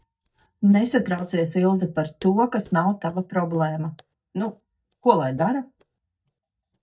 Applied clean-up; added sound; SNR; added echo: neural mask model DeepFilterNet 3.